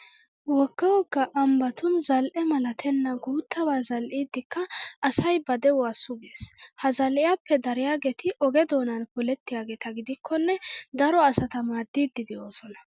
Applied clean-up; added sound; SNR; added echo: none; none; none; none.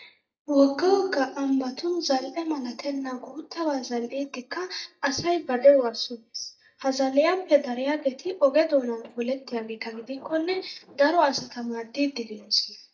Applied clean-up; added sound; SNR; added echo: neural mask model DeepFilterNet 3.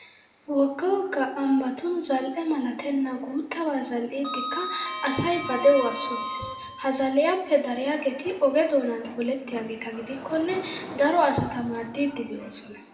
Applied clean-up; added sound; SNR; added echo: none; Sliding door; 12 dB; reverberation time 1.6 s.